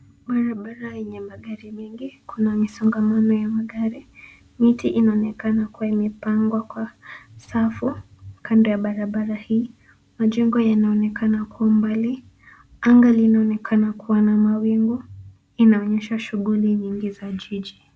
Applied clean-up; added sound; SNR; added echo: none; none; none; none.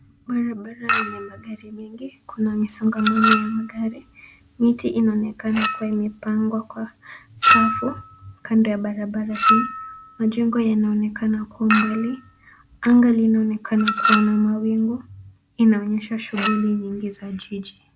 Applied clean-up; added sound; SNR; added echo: none; Chink, clink; 3 dB; none.